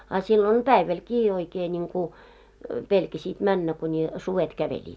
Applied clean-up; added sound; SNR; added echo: none; none; none; none.